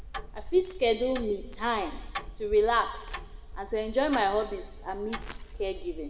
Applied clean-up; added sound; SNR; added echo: none; Tick-tock; 10 dB; reverberation time 1.2 s.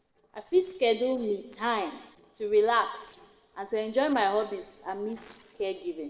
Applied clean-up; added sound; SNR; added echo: neural separator model SepFormer DNS4.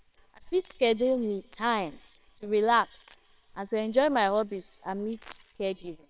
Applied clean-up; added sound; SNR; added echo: neural separator model SepFormer WHAMR!.